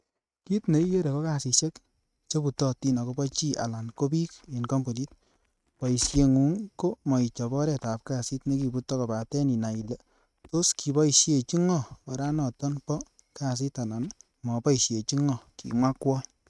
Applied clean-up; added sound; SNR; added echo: neural mask model RNNoise.